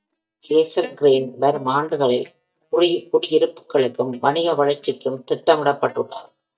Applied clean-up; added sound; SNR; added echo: neural mask model DeepFilterNet 3.